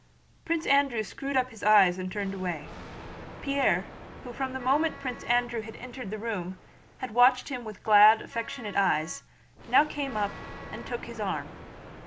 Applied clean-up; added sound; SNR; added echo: none; Wind instrument, woodwind instrument + Thunder; 17 dB; none.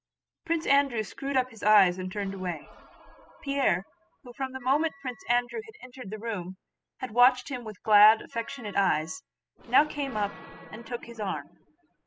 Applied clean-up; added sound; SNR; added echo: classical method spectral subtraction.